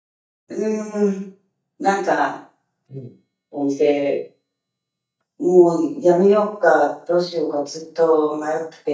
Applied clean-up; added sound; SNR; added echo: neural mask model DeepFilterNet 3.